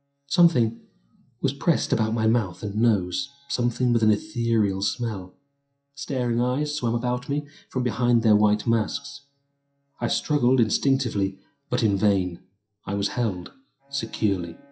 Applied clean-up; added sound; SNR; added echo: classical method WPE with log-MMSE.